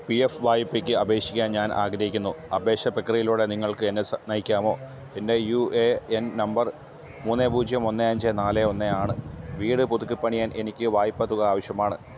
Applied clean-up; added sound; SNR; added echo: none; none; none; none.